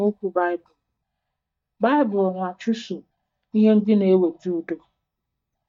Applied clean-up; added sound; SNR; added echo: neural mask model DeepFilterNet 3.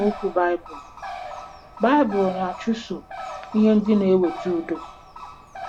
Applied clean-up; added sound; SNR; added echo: none; Bird; 14 dB; none.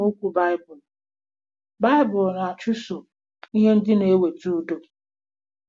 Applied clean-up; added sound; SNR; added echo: none; none; none; none.